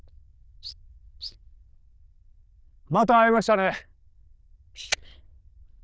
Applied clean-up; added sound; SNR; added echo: neural diffusion model UNIVERSE++.